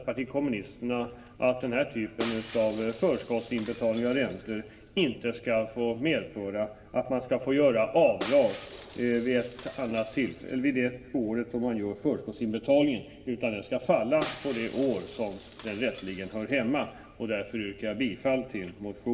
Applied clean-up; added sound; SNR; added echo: none; Shatter; 17 dB; reverberation time 1.7 s.